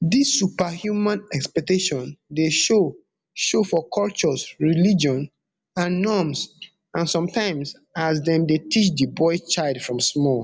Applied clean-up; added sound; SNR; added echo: none; none; none; none.